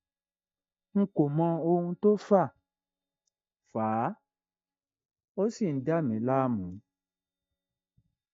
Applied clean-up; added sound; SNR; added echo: neural mask model DeepFilterNet 3.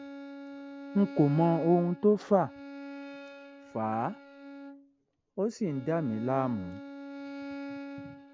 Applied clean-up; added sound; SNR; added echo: none; Bowed string instrument; 13 dB; none.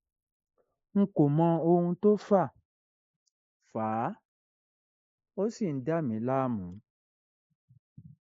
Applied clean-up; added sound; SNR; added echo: neural mask model Resemble Enhance denoiser.